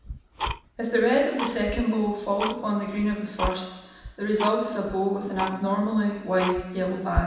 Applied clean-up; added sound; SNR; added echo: none; Tick-tock; 8 dB; reverberation time 1.0 s.